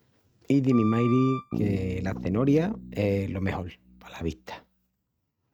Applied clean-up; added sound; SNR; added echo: neural mask model RNNoise.